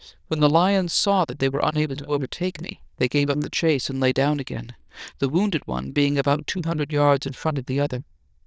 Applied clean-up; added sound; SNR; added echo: neural diffusion model UNIVERSE++.